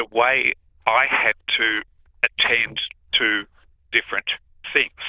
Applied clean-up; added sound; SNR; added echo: neural diffusion model UNIVERSE++.